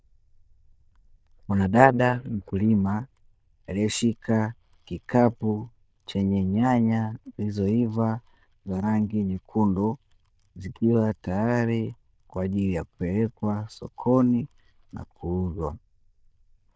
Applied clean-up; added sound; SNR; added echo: neural diffusion model UNIVERSE++.